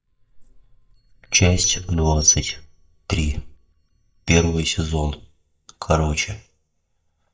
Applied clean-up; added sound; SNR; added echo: neural mask model DeepFilterNet 3.